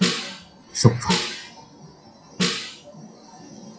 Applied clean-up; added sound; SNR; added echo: classical method WPE with log-MMSE.